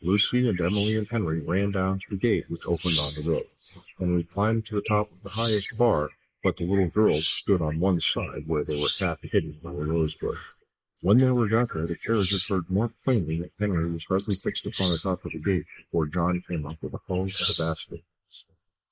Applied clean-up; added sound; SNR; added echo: neural mask model Resemble Enhance denoiser.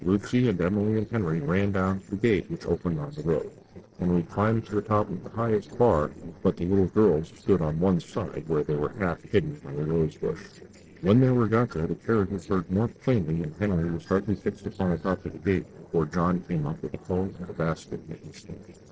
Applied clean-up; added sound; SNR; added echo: neural separator model SepFormer DNS4.